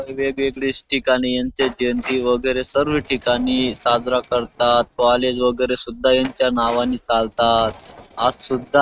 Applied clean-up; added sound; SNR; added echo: neural mask model RNNoise.